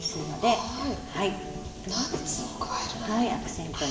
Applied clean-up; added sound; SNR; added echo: none; Subway, metro, underground; 11 dB; reverberation time 1.0 s.